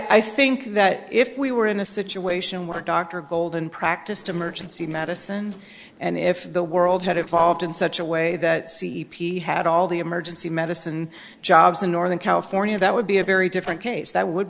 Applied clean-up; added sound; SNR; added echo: neural separator model SepFormer DNS4.